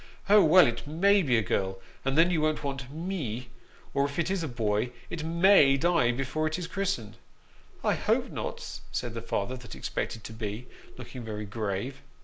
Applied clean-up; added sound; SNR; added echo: none; none; none; none.